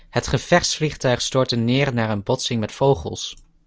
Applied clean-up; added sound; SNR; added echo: none; none; none; none.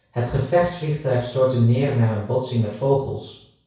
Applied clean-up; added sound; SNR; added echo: none; none; none; reverberation time 0.6 s.